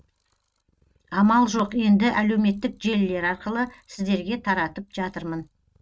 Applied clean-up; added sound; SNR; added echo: neural mask model RNNoise.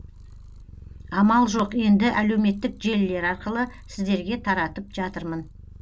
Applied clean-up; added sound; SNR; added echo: none; Purr; 19 dB; none.